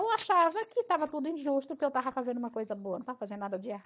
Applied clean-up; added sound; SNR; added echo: neural mask model DeepFilterNet 3.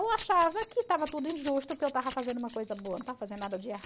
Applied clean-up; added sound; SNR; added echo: none; Keys jangling; 14 dB; none.